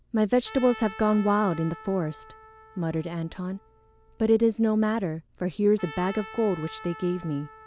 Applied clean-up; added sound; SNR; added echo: none; Trumpet; 19 dB; none.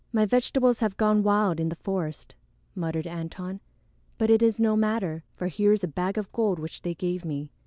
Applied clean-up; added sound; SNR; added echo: none; none; none; none.